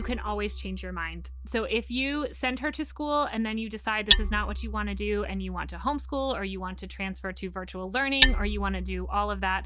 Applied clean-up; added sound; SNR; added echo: none; Hammer; 1 dB; none.